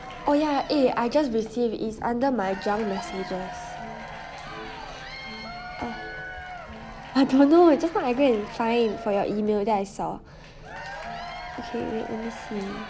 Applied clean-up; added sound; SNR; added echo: none; Applause / Crowd / Cheering; 13 dB; none.